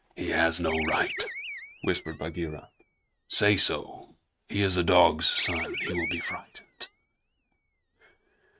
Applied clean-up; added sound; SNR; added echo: neural mask model RNNoise.